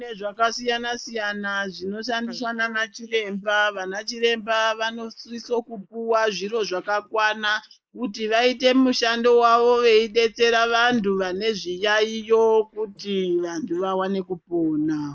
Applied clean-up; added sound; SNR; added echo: neural mask model Resemble Enhance denoiser.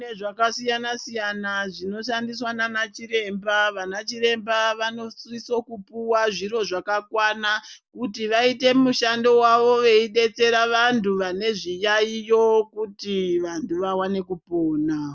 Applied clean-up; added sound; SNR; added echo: none; none; none; none.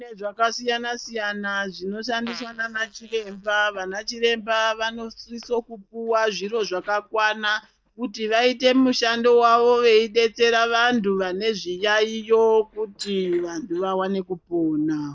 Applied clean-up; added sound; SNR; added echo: neural mask model DeepFilterNet 3.